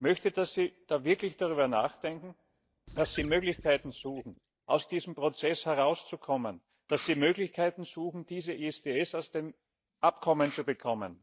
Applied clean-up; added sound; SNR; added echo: neural mask model DeepFilterNet 3.